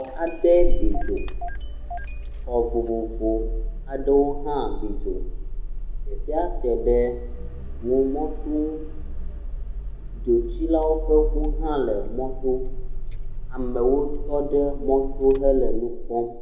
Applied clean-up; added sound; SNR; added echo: none; Engine starting / Car; 1 dB; reverberation time 0.7 s.